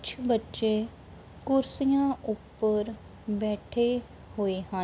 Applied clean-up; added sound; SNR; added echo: none; none; none; none.